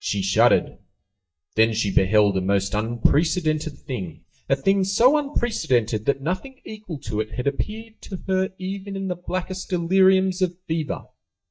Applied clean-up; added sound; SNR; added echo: neural mask model DeepFilterNet 3.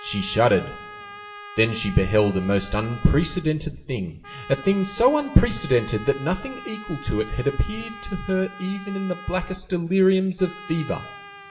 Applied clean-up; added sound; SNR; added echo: none; Trumpet; 17 dB; reverberation time 0.7 s.